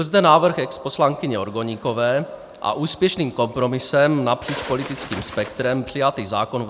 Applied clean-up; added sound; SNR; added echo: none; Bird; 11 dB; none.